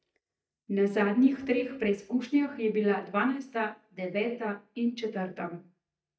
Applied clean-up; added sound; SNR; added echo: neural mask model DeepFilterNet 3.